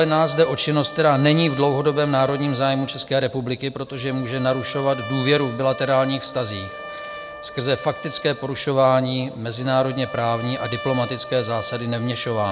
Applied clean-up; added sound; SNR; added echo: none; Trumpet; 14 dB; none.